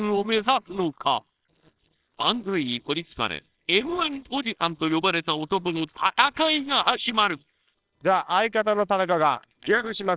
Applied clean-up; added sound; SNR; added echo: neural separator model SepFormer WHAMR!.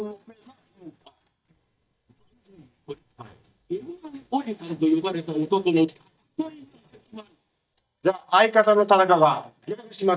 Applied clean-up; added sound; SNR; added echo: neural mask model DeepFilterNet 3.